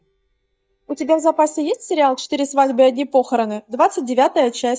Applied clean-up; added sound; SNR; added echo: neural mask model DeepFilterNet 3.